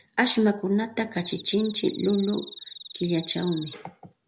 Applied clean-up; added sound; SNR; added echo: none; Cricket; 14 dB; none.